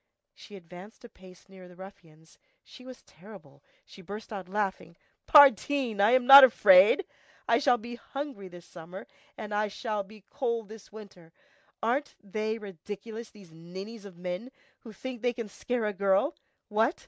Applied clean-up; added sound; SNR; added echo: none; none; none; none.